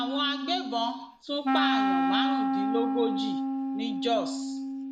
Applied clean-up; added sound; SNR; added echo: none; Wind instrument, woodwind instrument; -3 dB; none.